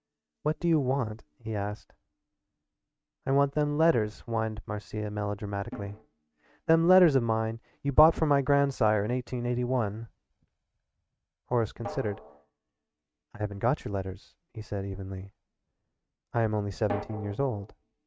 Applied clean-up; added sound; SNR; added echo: neural mask model RNNoise.